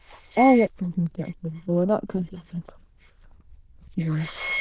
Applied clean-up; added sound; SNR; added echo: neural diffusion model UNIVERSE++.